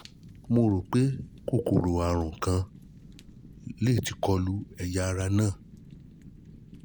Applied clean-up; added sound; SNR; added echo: none; Fire; 20 dB; none.